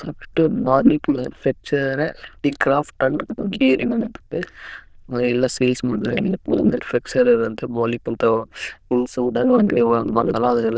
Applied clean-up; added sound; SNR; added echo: neural diffusion model UNIVERSE++.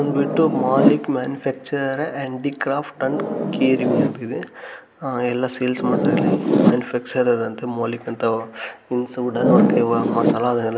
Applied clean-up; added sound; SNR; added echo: none; Zipper (clothing); 1 dB; none.